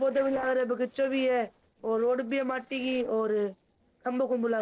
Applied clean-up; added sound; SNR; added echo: neural separator model SepFormer DNS4.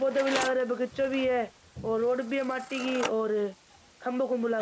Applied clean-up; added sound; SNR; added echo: none; Scissors; 12 dB; none.